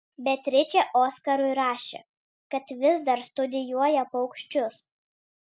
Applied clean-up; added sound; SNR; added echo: none; none; none; none.